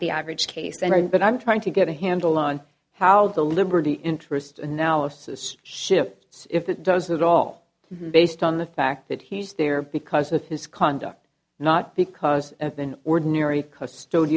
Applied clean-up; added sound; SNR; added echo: none; none; none; none.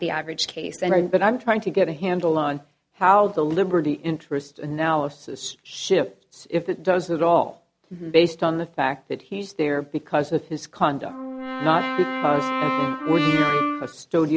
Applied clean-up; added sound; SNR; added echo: none; Brass instrument; 2 dB; none.